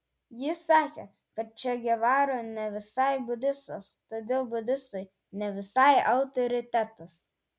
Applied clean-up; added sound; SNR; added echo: none; none; none; none.